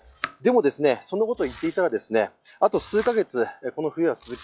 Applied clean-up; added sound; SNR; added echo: classical method log-MMSE.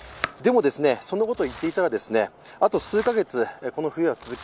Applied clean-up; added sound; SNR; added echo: none; Domestic sounds, home sounds; 17 dB; none.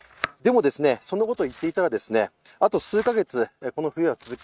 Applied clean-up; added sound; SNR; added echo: neural mask model RNNoise.